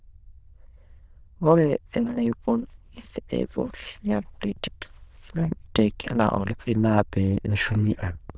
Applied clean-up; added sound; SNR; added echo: neural diffusion model UNIVERSE++.